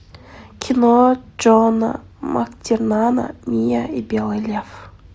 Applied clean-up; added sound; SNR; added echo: none; none; none; none.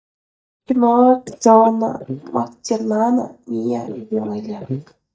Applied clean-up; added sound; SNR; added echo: neural mask model DeepFilterNet 3.